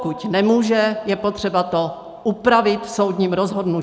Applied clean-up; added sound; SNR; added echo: none; none; none; none.